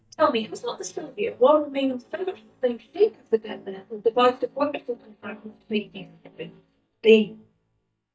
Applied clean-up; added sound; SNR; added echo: neural mask model DeepFilterNet 3.